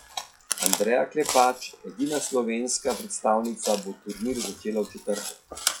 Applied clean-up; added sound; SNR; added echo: classical method log-MMSE.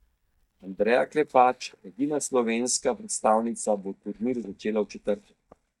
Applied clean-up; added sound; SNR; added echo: neural mask model DeepFilterNet 3.